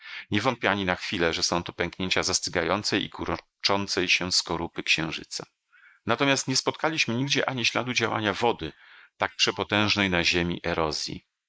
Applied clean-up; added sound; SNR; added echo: neural mask model Resemble Enhance denoiser.